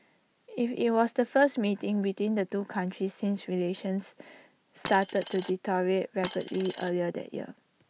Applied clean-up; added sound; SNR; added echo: none; Coin (dropping); 9 dB; none.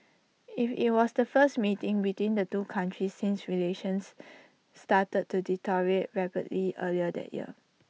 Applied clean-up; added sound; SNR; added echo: none; none; none; none.